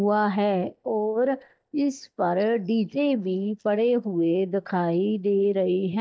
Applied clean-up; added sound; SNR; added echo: neural mask model DeepFilterNet 3.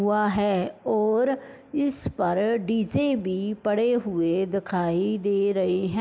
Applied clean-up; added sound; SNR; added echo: none; none; none; none.